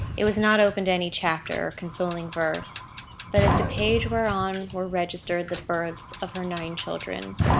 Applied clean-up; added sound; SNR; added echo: none; Fire; 4 dB; none.